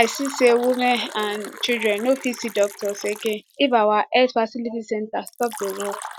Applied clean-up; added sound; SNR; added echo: none; Fill (with liquid); 16 dB; none.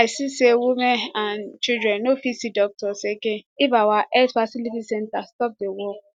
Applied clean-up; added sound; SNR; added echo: none; none; none; none.